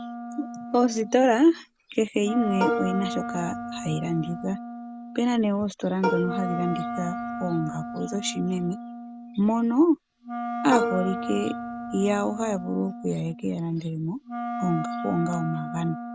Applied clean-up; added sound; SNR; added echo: none; Plucked string instrument + Wind instrument, woodwind instrument; 6 dB; none.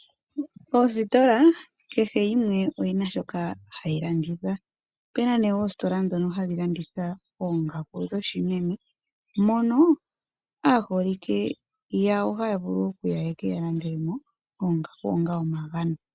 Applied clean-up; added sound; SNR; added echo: none; none; none; none.